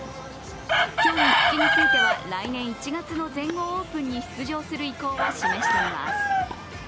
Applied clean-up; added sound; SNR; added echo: none; Chicken, rooster; -5 dB; none.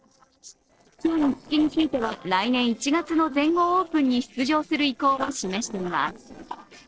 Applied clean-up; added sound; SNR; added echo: neural separator model SepFormer DNS4.